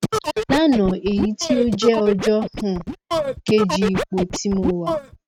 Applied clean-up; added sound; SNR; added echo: neural mask model RNNoise.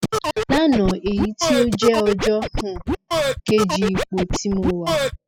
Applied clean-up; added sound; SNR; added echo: classical method spectral subtraction.